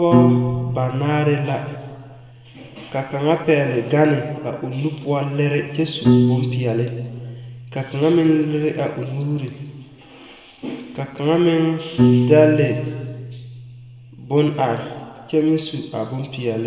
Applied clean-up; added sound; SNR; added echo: none; Piano; 3 dB; reverberation time 1.7 s.